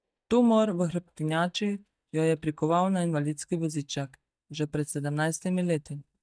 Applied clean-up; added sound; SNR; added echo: neural mask model DeepFilterNet 3.